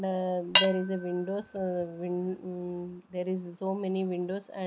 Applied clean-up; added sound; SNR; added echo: none; Cutlery, silverware / Dishes, pots, and pans; 0 dB; none.